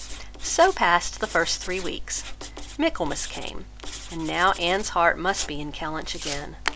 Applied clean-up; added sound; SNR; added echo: none; Writing; 14 dB; none.